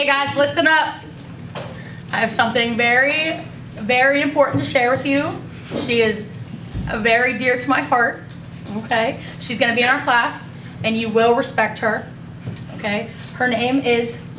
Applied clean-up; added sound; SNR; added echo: none; none; none; none.